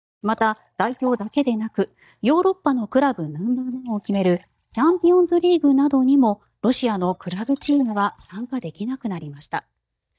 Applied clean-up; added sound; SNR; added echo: neural mask model DeepFilterNet 3.